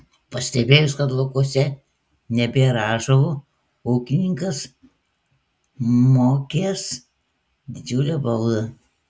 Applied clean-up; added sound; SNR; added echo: none; none; none; none.